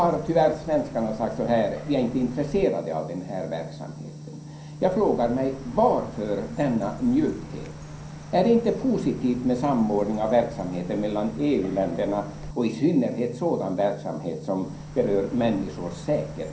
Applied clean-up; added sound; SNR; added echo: none; Chirp, tweet; 19 dB; reverberation time 0.6 s.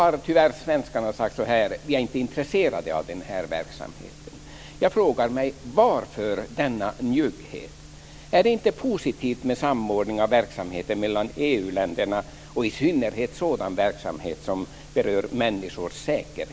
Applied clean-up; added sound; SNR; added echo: none; none; none; none.